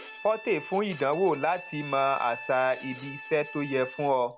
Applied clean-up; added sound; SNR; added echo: none; Bowed string instrument; 15 dB; none.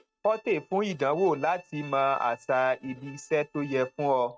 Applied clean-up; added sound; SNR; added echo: neural mask model RNNoise.